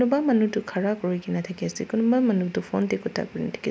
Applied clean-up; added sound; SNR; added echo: none; none; none; none.